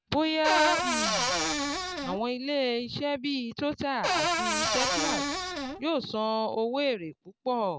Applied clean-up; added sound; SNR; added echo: none; Cupboard open or close / Door; -2 dB; none.